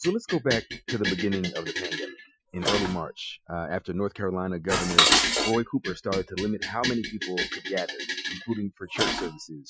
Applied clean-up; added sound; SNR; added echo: classical method Wiener filter.